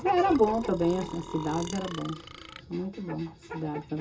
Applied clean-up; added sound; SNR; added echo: none; Burping, eructation; 12 dB; reverberation time 0.2 s.